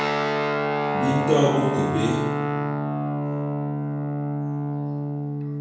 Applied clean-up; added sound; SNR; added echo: none; Guitar; -3 dB; reverberation time 1.0 s.